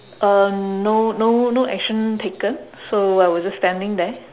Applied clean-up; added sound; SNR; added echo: none; none; none; none.